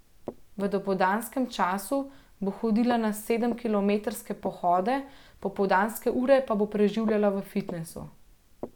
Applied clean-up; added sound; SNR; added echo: none; Walk, footsteps; 19 dB; none.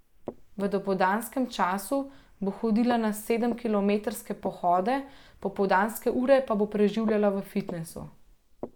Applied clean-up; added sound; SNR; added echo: neural mask model Resemble Enhance denoiser.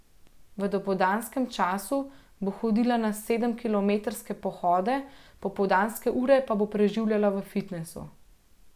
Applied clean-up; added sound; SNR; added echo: none; none; none; none.